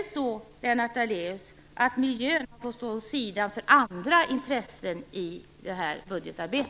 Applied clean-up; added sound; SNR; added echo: none; none; none; none.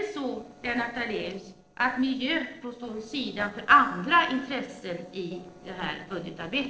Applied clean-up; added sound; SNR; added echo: neural separator model SepFormer DNS4.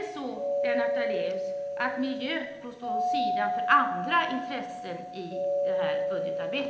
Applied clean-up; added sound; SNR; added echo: none; Doorbell; -1 dB; reverberation time 0.8 s.